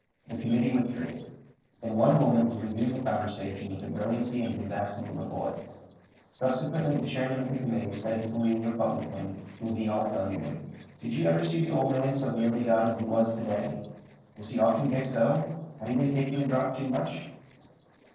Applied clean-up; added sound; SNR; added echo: neural separator model SepFormer DNS4.